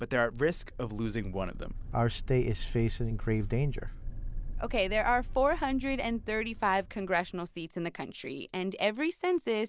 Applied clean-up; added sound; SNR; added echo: none; none; none; none.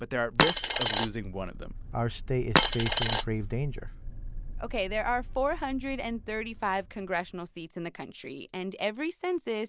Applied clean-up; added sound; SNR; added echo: none; Coin (dropping); -5 dB; none.